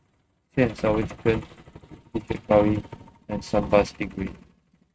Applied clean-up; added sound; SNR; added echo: neural mask model RNNoise.